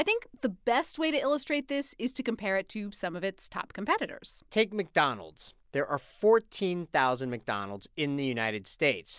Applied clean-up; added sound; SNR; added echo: none; none; none; none.